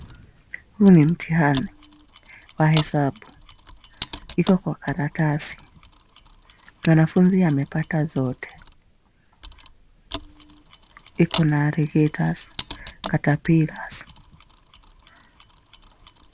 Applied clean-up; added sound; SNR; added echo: none; Mechanisms; 15 dB; none.